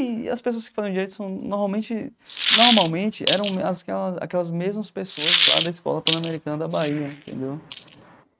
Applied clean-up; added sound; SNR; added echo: neural mask model RNNoise.